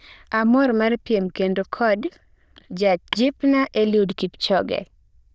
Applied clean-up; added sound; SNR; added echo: neural diffusion model UNIVERSE++.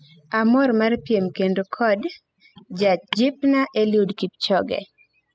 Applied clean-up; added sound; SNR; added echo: classical method spectral subtraction.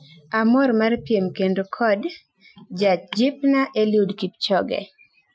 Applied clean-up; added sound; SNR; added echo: classical method Wiener filter.